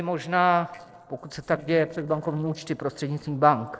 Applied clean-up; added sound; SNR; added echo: neural separator model SepFormer DNS4.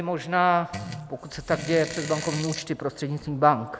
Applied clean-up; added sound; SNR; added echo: none; Fart; 11 dB; none.